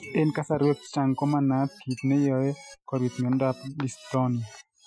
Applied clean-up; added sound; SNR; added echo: classical method Wiener filter.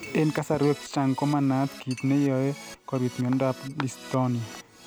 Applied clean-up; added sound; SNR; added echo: none; Chink, clink + Keyboard (musical); 17 dB; none.